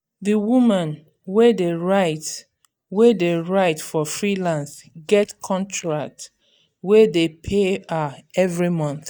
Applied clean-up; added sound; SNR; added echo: neural mask model DeepFilterNet 3.